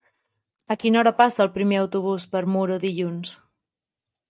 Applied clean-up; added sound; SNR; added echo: neural mask model DeepFilterNet 3.